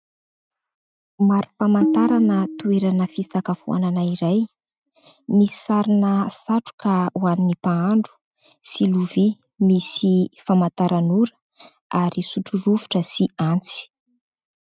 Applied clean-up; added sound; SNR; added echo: neural mask model RNNoise.